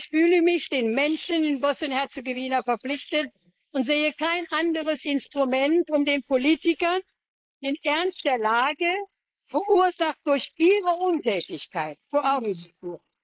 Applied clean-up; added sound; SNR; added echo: neural mask model Resemble Enhance denoiser.